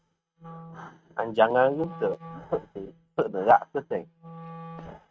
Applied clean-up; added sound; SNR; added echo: neural mask model RNNoise.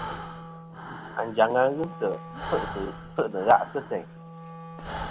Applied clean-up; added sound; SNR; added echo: none; Breathing + Wind instrument, woodwind instrument; 10 dB; none.